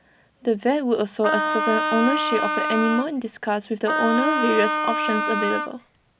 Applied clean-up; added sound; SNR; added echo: none; Wind instrument, woodwind instrument; 0 dB; none.